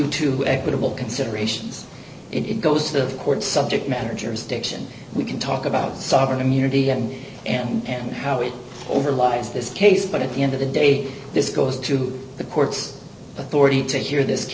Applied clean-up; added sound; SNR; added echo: none; none; none; none.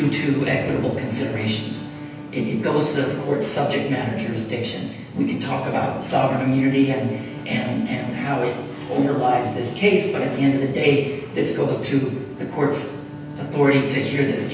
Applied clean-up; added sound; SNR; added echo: none; Bowed string instrument; 16 dB; reverberation time 0.9 s.